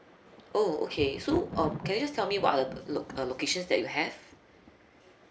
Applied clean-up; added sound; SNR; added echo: none; Thunder; 12 dB; none.